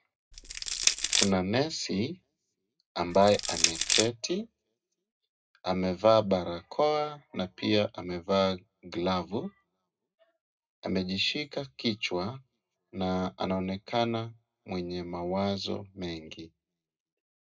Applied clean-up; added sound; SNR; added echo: none; Crushing; -2 dB; reverberation time 0.2 s.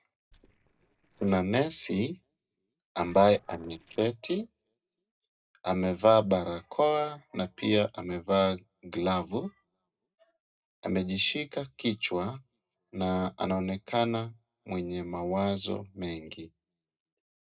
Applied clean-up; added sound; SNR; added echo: neural separator model SepFormer DNS4.